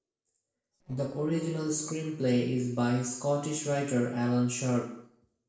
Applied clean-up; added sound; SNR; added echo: neural separator model SepFormer DNS4.